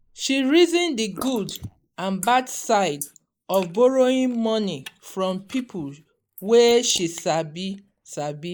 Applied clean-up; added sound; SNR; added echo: neural mask model Resemble Enhance denoiser.